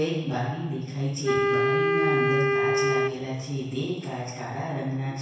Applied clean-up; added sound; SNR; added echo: none; Wind instrument, woodwind instrument; -4 dB; reverberation time 1.1 s.